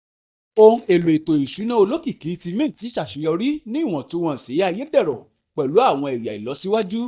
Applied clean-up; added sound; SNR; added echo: neural mask model DeepFilterNet 3.